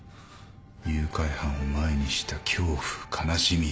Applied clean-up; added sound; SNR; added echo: none; none; none; none.